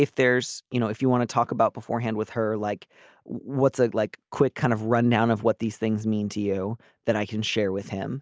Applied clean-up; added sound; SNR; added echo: none; none; none; none.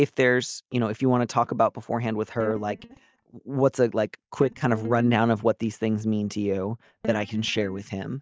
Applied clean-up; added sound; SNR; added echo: neural mask model DeepFilterNet 3.